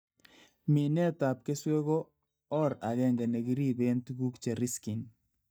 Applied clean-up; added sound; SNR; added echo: neural mask model DeepFilterNet 3.